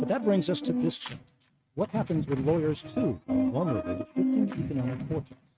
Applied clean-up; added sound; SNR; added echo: neural mask model RNNoise.